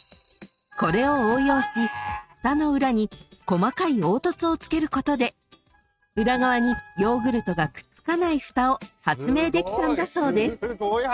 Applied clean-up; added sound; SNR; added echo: neural mask model RNNoise.